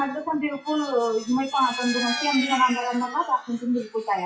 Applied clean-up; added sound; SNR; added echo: classical method WPE with log-MMSE.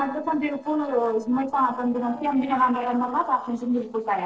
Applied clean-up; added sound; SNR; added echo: neural separator model SepFormer DNS4.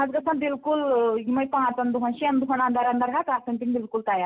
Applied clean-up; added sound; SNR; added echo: none; none; none; none.